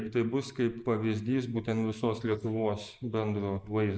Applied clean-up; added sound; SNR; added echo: neural mask model Resemble Enhance denoiser.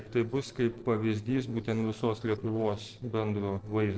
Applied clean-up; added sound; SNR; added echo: neural separator model SepFormer DNS4.